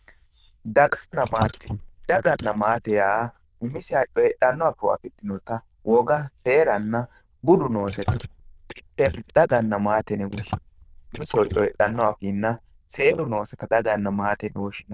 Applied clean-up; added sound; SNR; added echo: neural diffusion model UNIVERSE++.